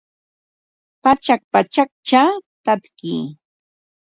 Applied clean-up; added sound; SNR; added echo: none; none; none; none.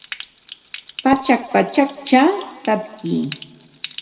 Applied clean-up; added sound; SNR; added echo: none; Stream; 18 dB; reverberation time 1.2 s.